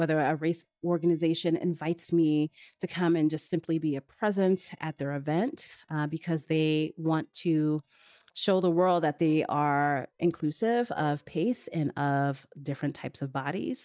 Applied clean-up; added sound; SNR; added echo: neural mask model DeepFilterNet 3.